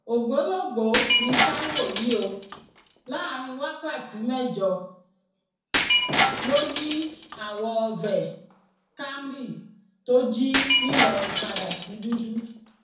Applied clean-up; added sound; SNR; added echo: none; Shatter; -1 dB; reverberation time 0.5 s.